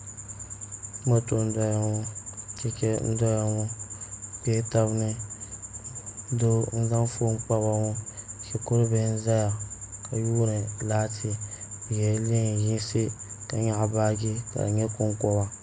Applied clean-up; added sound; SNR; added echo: none; none; none; none.